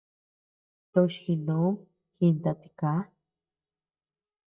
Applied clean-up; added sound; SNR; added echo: neural mask model DeepFilterNet 3.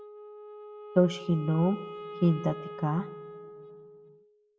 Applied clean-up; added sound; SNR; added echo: none; Wind instrument, woodwind instrument; 13 dB; reverberation time 1.5 s.